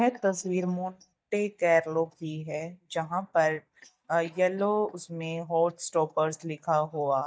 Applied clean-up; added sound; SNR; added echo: neural mask model DeepFilterNet 3.